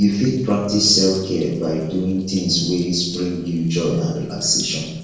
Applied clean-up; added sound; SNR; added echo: neural separator model SepFormer DNS4.